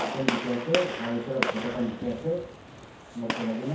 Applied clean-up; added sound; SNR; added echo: none; Gunshot, gunfire; 3 dB; reverberation time 0.6 s.